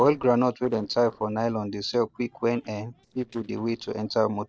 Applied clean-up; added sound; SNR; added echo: neural separator model SepFormer DNS4.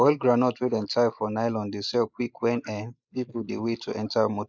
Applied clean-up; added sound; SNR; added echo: neural mask model Resemble Enhance denoiser.